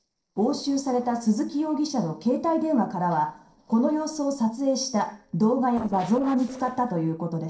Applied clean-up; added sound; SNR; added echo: neural separator model SepFormer DNS4.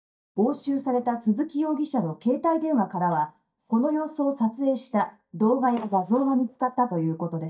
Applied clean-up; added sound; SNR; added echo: neural mask model DeepFilterNet 3.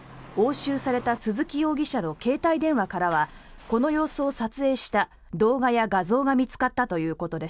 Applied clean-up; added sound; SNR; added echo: none; none; none; none.